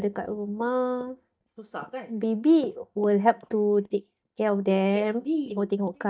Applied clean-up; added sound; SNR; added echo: neural mask model DeepFilterNet 3.